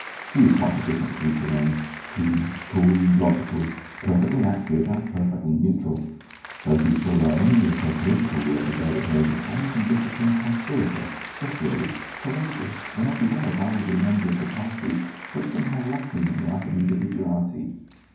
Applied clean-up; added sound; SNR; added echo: none; Applause; 14 dB; reverberation time 0.9 s.